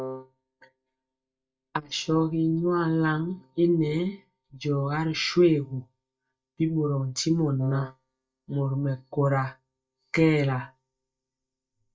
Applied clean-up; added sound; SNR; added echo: neural mask model DeepFilterNet 3.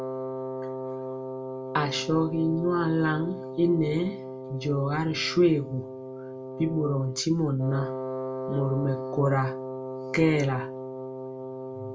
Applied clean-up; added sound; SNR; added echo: none; Wind instrument, woodwind instrument; 8 dB; reverberation time 0.2 s.